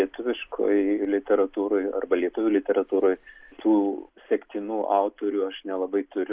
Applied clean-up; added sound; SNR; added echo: none; none; none; none.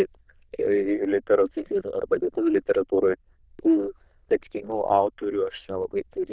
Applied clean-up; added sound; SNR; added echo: neural diffusion model UNIVERSE++.